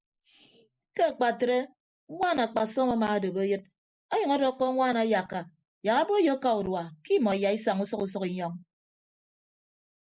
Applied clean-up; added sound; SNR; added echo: neural mask model Resemble Enhance denoiser.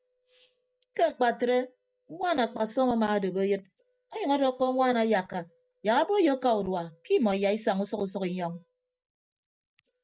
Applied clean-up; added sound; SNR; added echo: neural mask model DeepFilterNet 3.